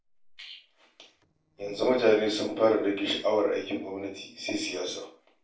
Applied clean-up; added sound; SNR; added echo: neural separator model SepFormer DNS4.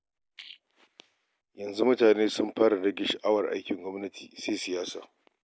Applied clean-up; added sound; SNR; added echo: none; none; none; none.